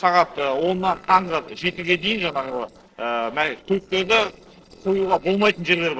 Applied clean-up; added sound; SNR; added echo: neural separator model SepFormer DNS4.